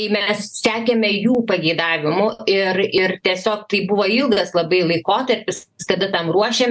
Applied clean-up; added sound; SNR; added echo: none; none; none; none.